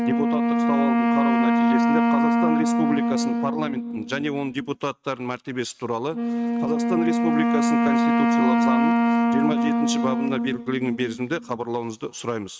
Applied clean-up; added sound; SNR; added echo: neural mask model RNNoise.